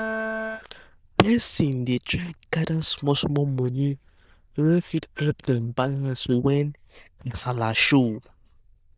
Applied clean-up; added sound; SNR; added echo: neural diffusion model UNIVERSE++.